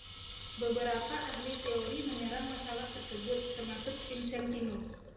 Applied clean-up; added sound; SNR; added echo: none; Water tap, faucet / Liquid; -3 dB; reverberation time 0.8 s.